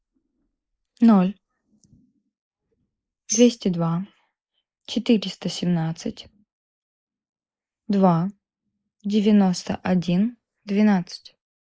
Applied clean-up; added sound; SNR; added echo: neural mask model Resemble Enhance denoiser.